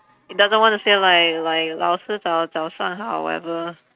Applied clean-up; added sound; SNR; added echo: neural mask model RNNoise.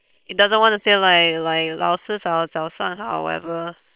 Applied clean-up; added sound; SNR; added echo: neural separator model SepFormer WHAM!.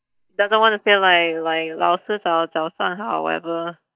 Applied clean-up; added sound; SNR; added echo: neural mask model DeepFilterNet 3.